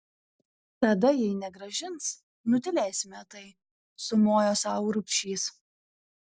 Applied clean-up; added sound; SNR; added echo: none; none; none; none.